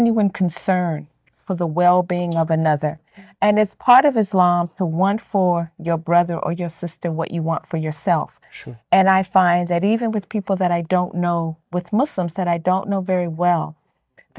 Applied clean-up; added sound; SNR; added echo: neural mask model DeepFilterNet 3.